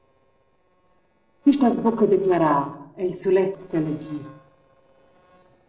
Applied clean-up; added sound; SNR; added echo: neural separator model SepFormer DNS4.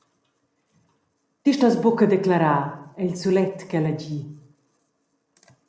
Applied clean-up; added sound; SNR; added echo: none; none; none; none.